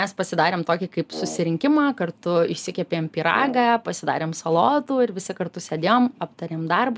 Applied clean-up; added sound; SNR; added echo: none; Brass instrument; 15 dB; none.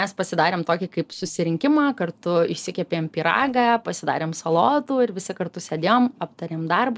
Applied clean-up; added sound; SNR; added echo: neural separator model SepFormer DNS4.